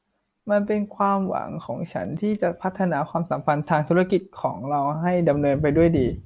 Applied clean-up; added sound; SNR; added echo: none; none; none; none.